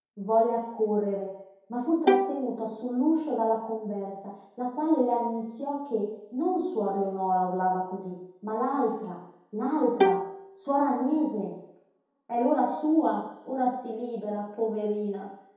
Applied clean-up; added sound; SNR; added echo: none; Bowed string instrument; 1 dB; reverberation time 2.2 s.